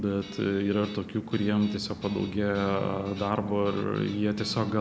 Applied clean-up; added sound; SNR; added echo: none; Guitar; 19 dB; none.